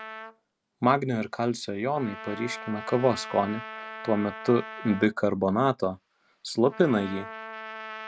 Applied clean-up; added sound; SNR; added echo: none; Trumpet; 14 dB; none.